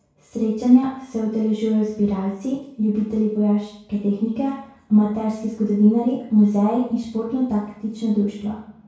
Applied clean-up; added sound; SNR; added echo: none; none; none; reverberation time 0.6 s.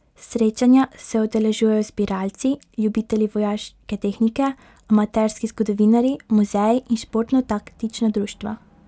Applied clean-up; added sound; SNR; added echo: none; none; none; none.